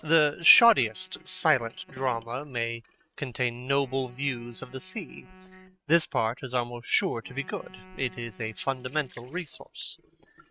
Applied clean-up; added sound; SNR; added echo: neural mask model RNNoise.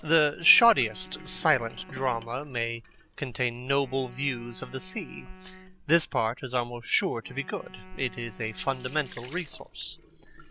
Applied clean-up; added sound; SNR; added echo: none; Wind instrument, woodwind instrument + Sink (filling or washing); 19 dB; none.